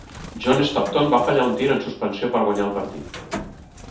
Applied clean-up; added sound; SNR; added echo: none; Bird; 15 dB; reverberation time 0.5 s.